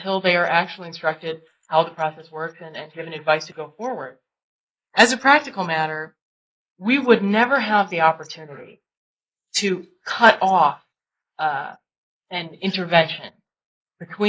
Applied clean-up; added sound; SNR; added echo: neural mask model Resemble Enhance denoiser.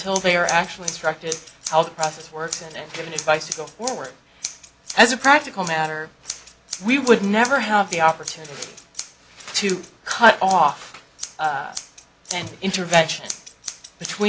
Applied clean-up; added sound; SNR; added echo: none; Scissors; 14 dB; none.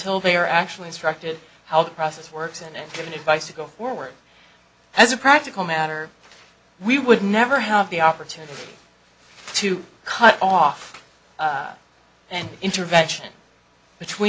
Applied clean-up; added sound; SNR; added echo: none; none; none; none.